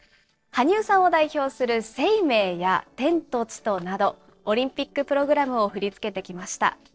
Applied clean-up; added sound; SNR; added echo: neural separator model SepFormer DNS4.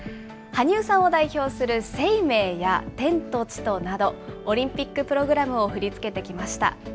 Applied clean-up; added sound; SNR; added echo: none; none; none; none.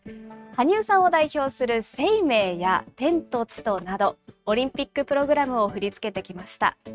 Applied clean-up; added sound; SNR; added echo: neural mask model RNNoise.